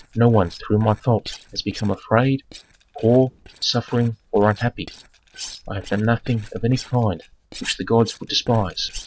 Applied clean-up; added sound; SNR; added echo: neural separator model SepFormer DNS4.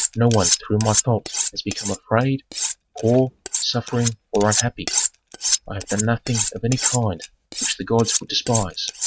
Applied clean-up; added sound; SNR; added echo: neural mask model RNNoise.